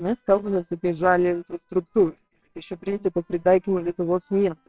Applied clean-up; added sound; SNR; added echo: neural separator model SepFormer WHAMR!.